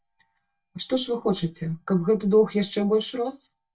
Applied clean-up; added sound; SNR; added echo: neural mask model DeepFilterNet 3.